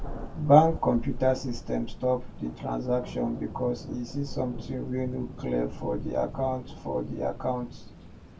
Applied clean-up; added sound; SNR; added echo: none; Thunder; 10 dB; reverberation time 0.2 s.